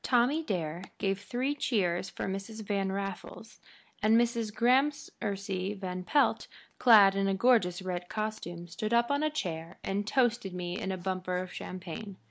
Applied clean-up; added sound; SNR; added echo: none; none; none; none.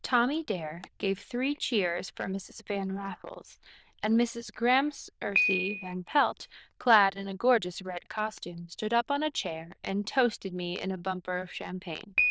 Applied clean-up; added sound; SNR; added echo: neural diffusion model UNIVERSE++.